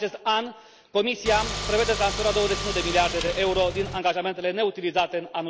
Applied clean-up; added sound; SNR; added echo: none; Car; 5 dB; none.